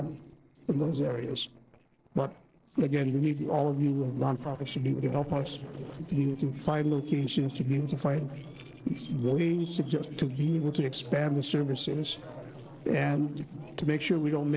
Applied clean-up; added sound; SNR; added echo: neural separator model SepFormer DNS4.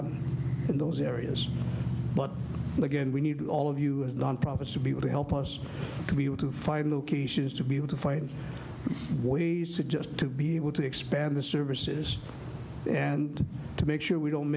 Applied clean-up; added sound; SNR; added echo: none; none; none; none.